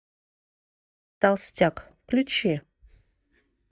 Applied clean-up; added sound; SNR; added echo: neural mask model DeepFilterNet 3.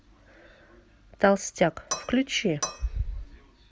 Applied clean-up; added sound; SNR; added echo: none; Cutlery, silverware / Dishes, pots, and pans; 9 dB; none.